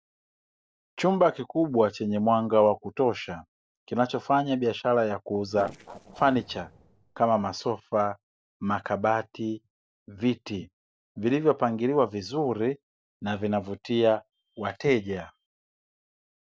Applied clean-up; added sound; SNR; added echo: neural separator model SepFormer DNS4.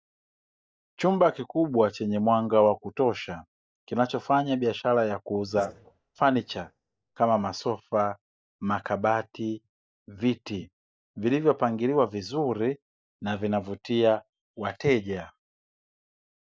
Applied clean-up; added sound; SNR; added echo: neural mask model DeepFilterNet 3.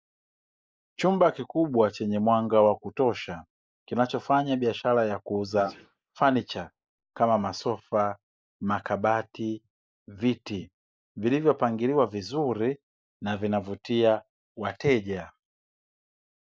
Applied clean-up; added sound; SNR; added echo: neural mask model Resemble Enhance denoiser.